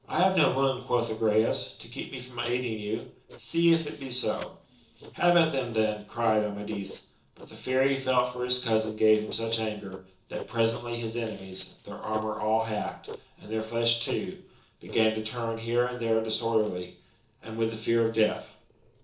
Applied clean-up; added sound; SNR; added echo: neural separator model SepFormer DNS4.